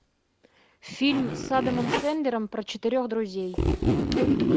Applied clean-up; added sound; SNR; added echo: none; Zipper (clothing); -1 dB; none.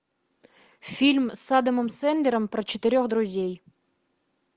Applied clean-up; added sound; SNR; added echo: none; none; none; none.